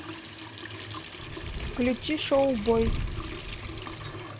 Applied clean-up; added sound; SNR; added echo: none; Wind + Trickle, dribble / Sink (filling or washing) / Water tap, faucet; 5 dB; none.